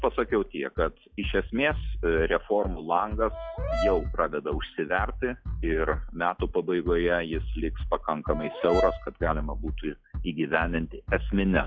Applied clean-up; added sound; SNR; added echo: classical method log-MMSE.